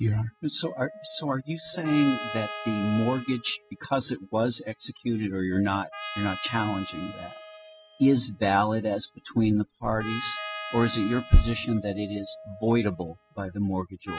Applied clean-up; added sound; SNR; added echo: classical method spectral subtraction.